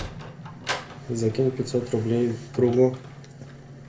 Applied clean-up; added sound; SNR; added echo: none; Sliding door; 14 dB; reverberation time 0.3 s.